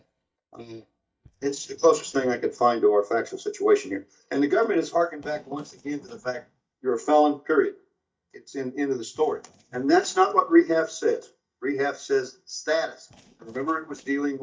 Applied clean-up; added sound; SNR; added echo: neural mask model DeepFilterNet 3.